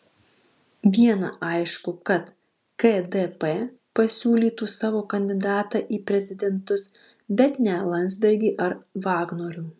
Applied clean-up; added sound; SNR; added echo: none; none; none; none.